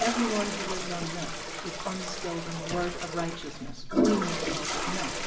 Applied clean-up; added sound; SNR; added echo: none; Toilet flush; 0 dB; reverberation time 0.8 s.